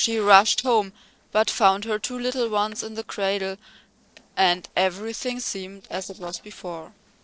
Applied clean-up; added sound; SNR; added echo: neural separator model SepFormer DNS4.